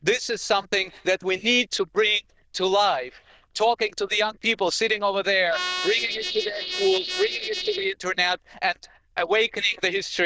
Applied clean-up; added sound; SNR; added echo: neural diffusion model UNIVERSE++.